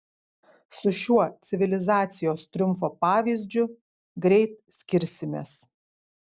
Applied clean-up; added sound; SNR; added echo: none; none; none; none.